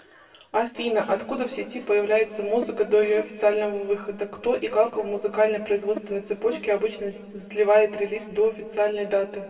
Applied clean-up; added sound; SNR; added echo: none; Buzz; 16 dB; reverberation time 1.7 s.